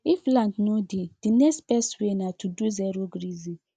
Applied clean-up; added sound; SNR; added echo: none; none; none; none.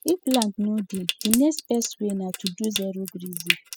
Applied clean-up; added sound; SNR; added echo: classical method spectral subtraction.